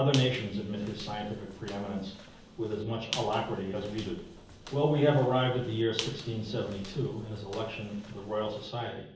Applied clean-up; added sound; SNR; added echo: none; Squeak; 13 dB; reverberation time 0.7 s.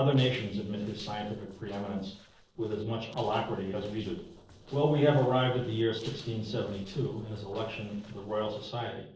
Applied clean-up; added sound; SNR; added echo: neural separator model SepFormer DNS4.